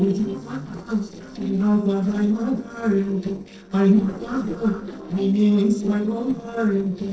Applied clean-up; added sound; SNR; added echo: neural separator model SepFormer DNS4.